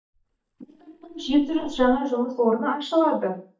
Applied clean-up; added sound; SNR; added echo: neural mask model DeepFilterNet 3.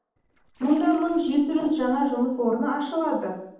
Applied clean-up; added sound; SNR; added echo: neural separator model SepFormer DNS4.